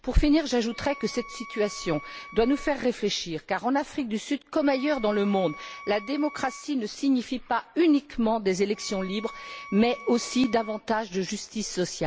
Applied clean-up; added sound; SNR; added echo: none; Wind instrument, woodwind instrument; 18 dB; none.